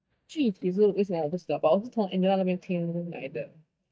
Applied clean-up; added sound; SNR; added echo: neural mask model DeepFilterNet 3.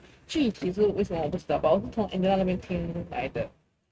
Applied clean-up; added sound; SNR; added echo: neural mask model RNNoise.